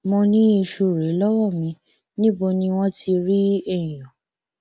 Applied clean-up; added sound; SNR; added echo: none; none; none; none.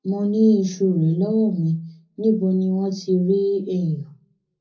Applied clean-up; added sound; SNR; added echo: none; none; none; reverberation time 0.4 s.